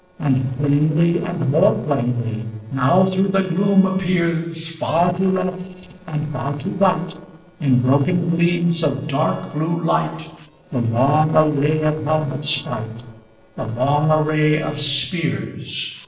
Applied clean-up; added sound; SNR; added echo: neural separator model SepFormer DNS4.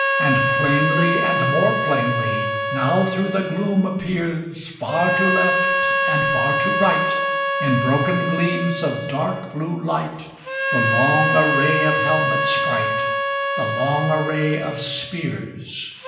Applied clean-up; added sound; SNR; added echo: none; Harmonica; -1 dB; reverberation time 1.0 s.